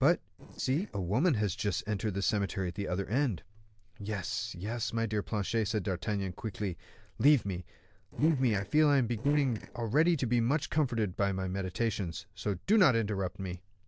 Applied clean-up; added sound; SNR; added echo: neural separator model SepFormer DNS4.